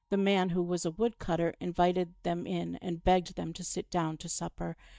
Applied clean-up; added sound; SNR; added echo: neural mask model DeepFilterNet 3.